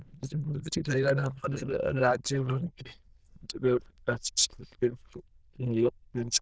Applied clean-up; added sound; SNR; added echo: neural diffusion model UNIVERSE++.